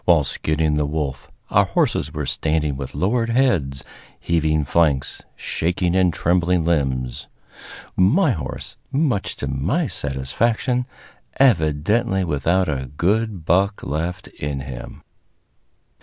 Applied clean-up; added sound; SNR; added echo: none; none; none; none.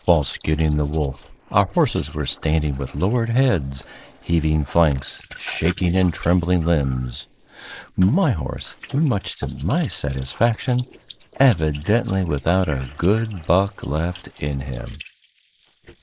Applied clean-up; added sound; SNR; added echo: neural mask model Resemble Enhance denoiser.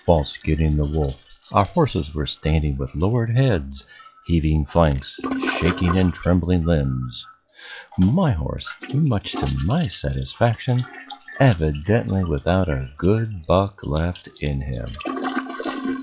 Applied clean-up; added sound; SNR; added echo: classical method log-MMSE.